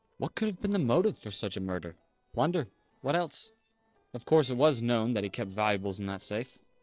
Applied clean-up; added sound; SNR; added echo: neural separator model SepFormer DNS4.